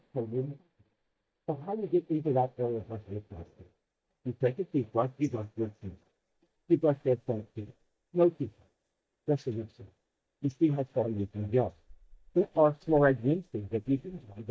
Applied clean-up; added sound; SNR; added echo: neural mask model DeepFilterNet 3.